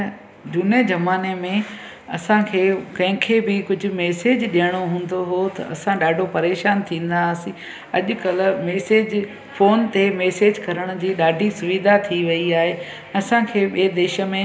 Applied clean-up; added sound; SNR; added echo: none; none; none; none.